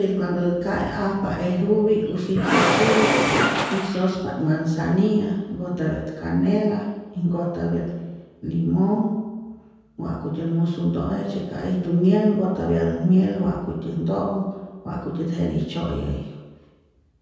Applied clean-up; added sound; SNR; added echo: none; Engine / Mechanisms; -1 dB; reverberation time 1.2 s.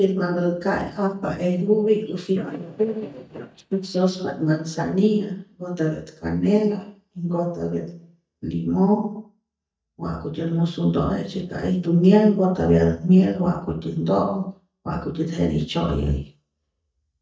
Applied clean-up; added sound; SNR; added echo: neural mask model DeepFilterNet 3.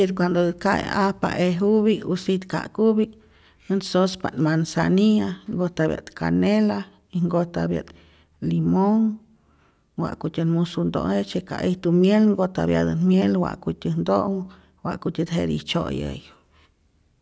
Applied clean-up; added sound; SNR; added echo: none; none; none; none.